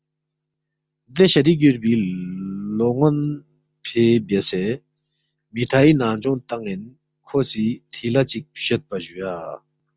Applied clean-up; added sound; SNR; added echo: none; none; none; none.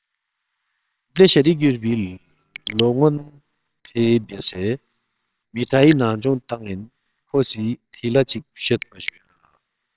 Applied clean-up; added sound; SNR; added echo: neural separator model SepFormer WHAMR!.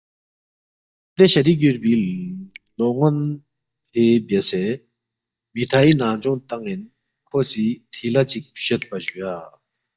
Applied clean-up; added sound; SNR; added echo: neural mask model DeepFilterNet 3.